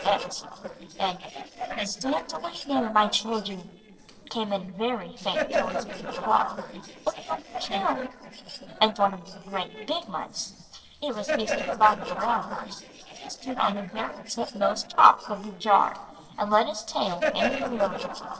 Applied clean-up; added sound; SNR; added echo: neural separator model SepFormer DNS4.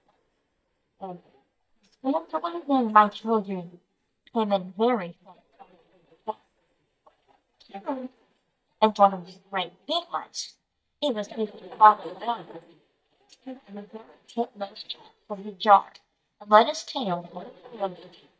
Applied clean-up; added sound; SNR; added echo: neural mask model DeepFilterNet 3.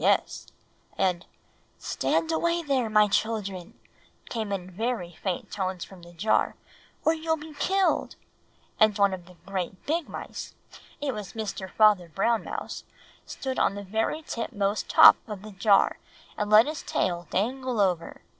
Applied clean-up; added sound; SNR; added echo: none; none; none; none.